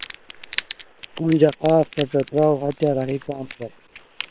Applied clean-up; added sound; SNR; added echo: neural separator model SepFormer WHAM!.